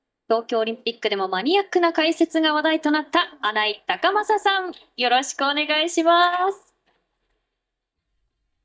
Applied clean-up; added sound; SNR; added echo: neural mask model DeepFilterNet 3.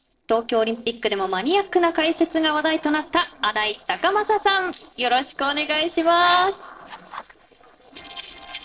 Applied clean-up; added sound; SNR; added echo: neural separator model SepFormer DNS4.